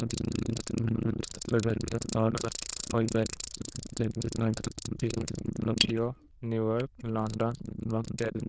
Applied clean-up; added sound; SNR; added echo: neural diffusion model UNIVERSE++.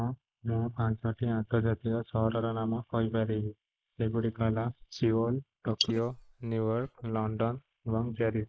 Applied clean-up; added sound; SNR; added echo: neural mask model Resemble Enhance denoiser.